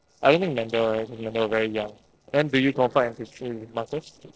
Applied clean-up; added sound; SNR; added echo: neural separator model SepFormer DNS4.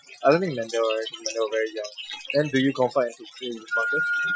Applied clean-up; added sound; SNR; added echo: classical method Wiener filter.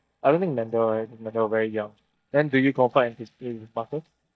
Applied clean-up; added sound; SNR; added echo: neural mask model DeepFilterNet 3.